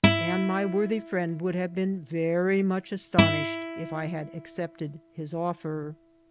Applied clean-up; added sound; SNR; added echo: none; Acoustic guitar; 2 dB; none.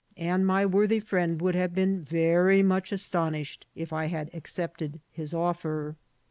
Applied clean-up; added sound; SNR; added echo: none; none; none; none.